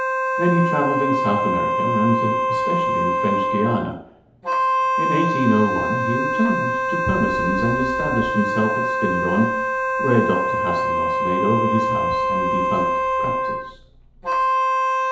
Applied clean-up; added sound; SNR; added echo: none; Wind instrument, woodwind instrument; -3 dB; reverberation time 2.2 s.